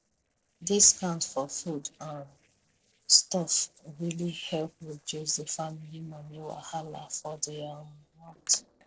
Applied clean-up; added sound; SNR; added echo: neural separator model SepFormer DNS4.